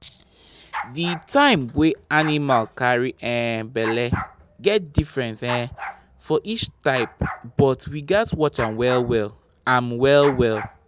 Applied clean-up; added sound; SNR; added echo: none; Bark; 15 dB; none.